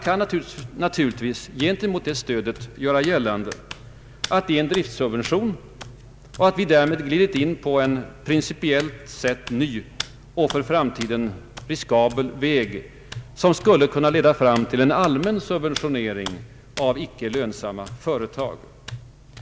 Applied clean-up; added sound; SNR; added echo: none; Hands; 17 dB; none.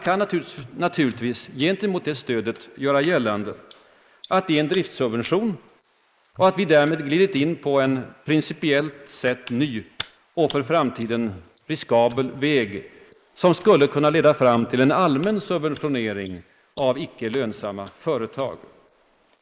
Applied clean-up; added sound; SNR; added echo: neural mask model Resemble Enhance denoiser.